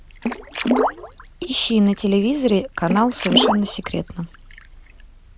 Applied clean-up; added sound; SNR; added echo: none; Water / Splash, splatter; 4 dB; none.